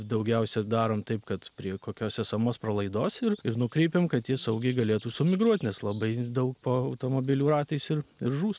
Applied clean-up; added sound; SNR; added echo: none; none; none; none.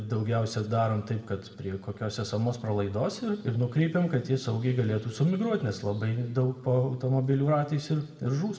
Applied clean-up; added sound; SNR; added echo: none; none; none; reverberation time 1.1 s.